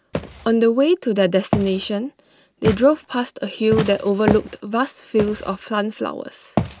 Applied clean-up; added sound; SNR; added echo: none; Walk, footsteps; 8 dB; none.